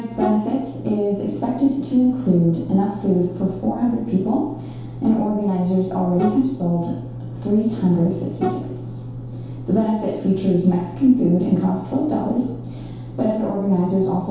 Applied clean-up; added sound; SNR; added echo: none; Bowed string instrument; 11 dB; reverberation time 0.8 s.